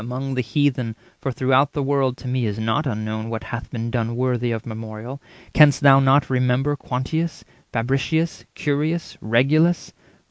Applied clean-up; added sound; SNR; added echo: none; none; none; none.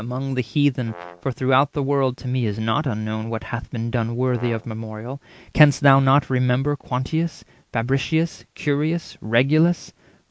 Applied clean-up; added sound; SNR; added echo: none; Brass instrument; 19 dB; none.